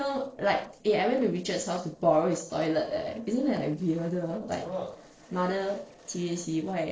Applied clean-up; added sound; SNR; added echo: neural separator model SepFormer DNS4.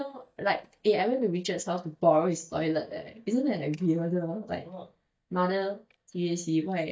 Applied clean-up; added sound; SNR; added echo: neural mask model DeepFilterNet 3.